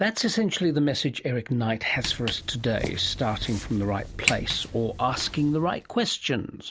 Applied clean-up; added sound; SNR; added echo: none; Walk, footsteps; 8 dB; none.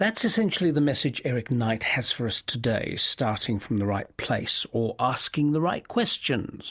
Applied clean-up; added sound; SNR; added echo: none; none; none; none.